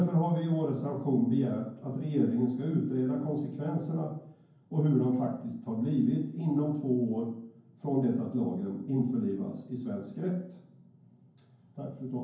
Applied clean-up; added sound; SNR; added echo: none; none; none; reverberation time 0.9 s.